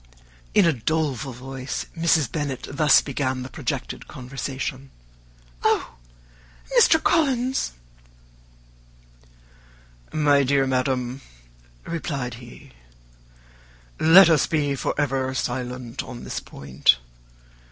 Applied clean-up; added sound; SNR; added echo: none; none; none; none.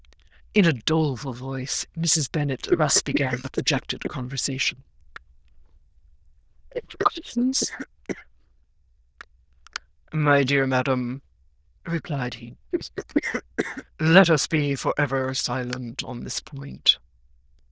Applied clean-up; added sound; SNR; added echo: neural diffusion model UNIVERSE++.